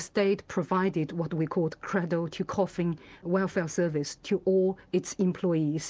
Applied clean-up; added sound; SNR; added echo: none; none; none; none.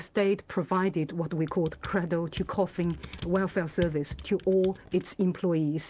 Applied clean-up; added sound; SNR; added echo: none; Computer keyboard; 15 dB; none.